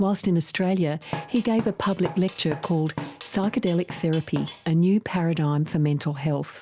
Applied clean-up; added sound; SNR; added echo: none; Drum kit; 13 dB; none.